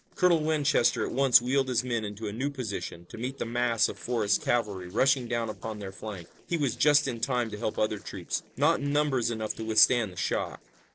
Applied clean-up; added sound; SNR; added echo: neural separator model SepFormer DNS4.